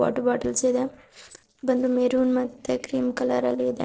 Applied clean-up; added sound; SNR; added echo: neural separator model SepFormer DNS4.